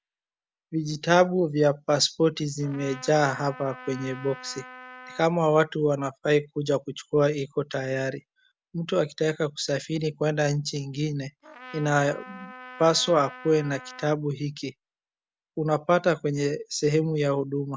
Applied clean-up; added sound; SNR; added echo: none; Trumpet; 18 dB; none.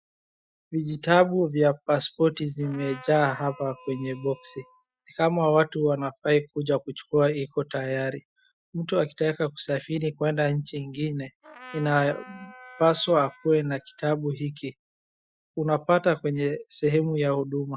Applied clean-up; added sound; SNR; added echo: classical method Wiener filter.